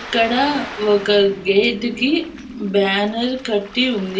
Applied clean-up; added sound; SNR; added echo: none; Ocean; 17 dB; reverberation time 0.3 s.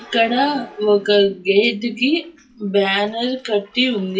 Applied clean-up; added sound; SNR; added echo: classical method WPE with log-MMSE.